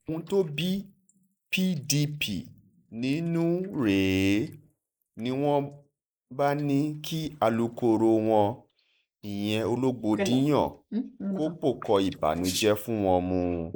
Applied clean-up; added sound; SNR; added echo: neural mask model Resemble Enhance denoiser.